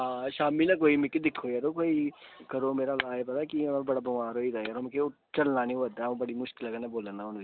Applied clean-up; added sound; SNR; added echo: none; none; none; none.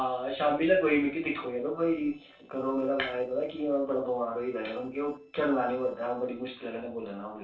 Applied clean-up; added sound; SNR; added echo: neural separator model SepFormer DNS4.